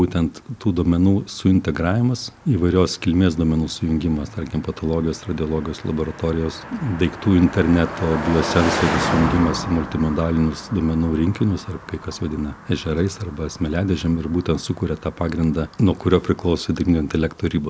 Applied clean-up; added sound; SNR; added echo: none; Car passing by; 11 dB; none.